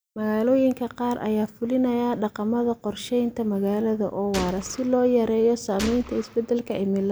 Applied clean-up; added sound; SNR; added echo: none; Gunshot, gunfire; 14 dB; none.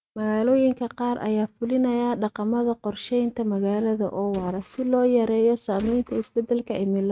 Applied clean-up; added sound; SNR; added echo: neural mask model RNNoise.